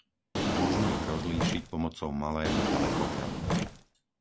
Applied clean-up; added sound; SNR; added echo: none; Drawer open or close; -3 dB; none.